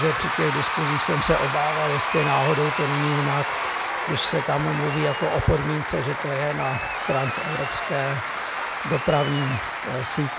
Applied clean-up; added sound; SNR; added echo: none; Applause / Crowd / Cheering; 2 dB; none.